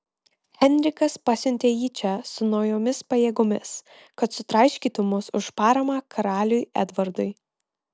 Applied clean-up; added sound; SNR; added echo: none; none; none; none.